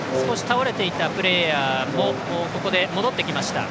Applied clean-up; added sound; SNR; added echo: none; Wind instrument, woodwind instrument; 6 dB; none.